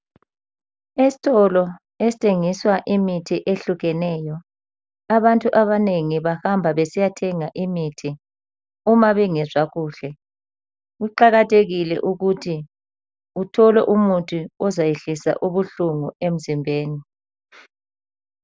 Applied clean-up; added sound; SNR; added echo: none; none; none; none.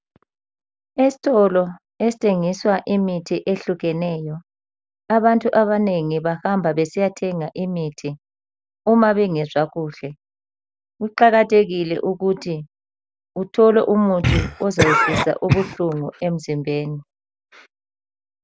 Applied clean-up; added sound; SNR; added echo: none; Cough; 2 dB; none.